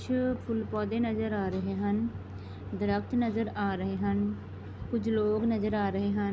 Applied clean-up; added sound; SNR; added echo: none; none; none; none.